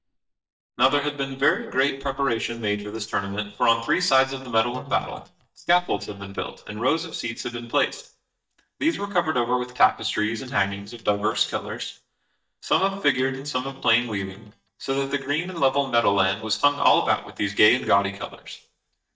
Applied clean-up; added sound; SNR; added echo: neural mask model DeepFilterNet 3.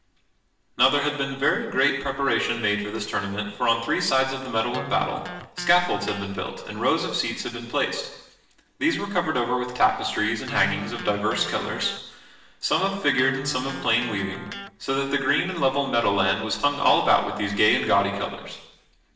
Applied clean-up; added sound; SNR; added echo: none; Electric guitar; 13 dB; reverberation time 0.9 s.